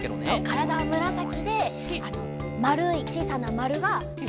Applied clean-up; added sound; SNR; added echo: none; Bowed string instrument; 5 dB; none.